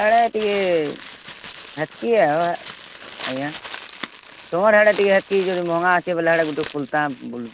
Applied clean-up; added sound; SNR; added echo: none; Crumpling, crinkling; 17 dB; none.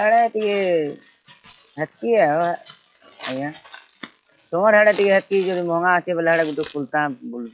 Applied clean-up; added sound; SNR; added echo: classical method log-MMSE.